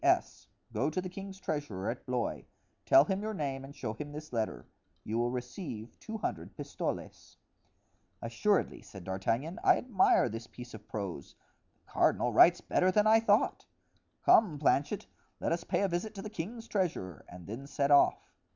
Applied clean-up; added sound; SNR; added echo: none; none; none; none.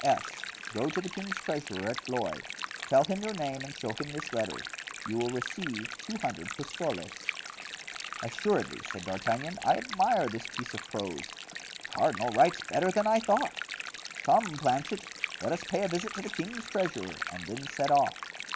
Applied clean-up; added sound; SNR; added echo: none; Stream; 9 dB; none.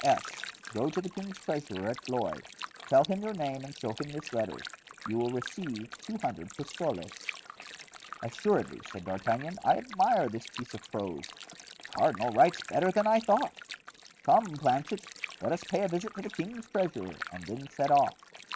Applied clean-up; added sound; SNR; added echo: neural mask model RNNoise.